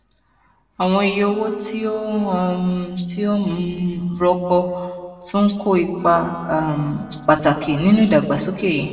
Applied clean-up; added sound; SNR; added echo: neural separator model SepFormer DNS4.